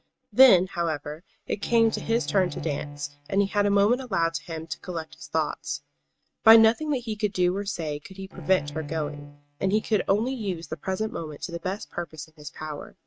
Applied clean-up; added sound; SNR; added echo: neural mask model RNNoise.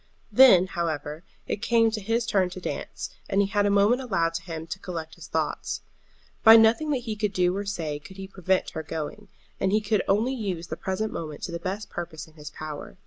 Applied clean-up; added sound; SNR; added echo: none; none; none; none.